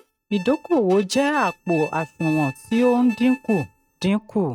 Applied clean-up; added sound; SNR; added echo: neural mask model RNNoise.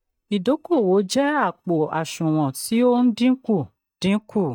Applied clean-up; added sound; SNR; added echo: neural mask model DeepFilterNet 3.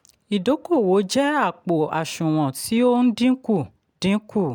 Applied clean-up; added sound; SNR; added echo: none; none; none; none.